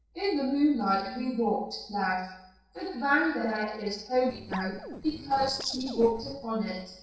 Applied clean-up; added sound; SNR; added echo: neural separator model SepFormer DNS4.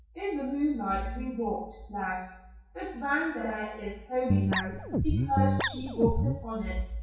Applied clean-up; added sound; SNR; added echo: none; Guitar; -4 dB; reverberation time 0.6 s.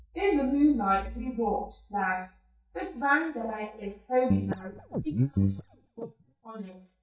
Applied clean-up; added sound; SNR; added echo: neural mask model DeepFilterNet 3.